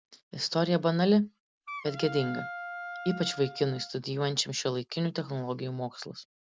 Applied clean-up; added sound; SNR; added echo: none; Wind instrument, woodwind instrument; 12 dB; none.